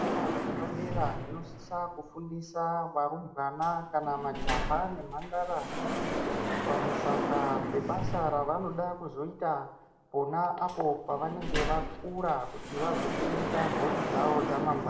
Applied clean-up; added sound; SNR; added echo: none; Sliding door; 1 dB; reverberation time 0.7 s.